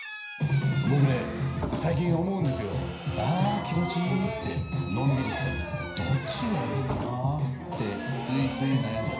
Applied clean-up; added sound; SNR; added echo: none; Squeak / Slam; 13 dB; reverberation time 0.5 s.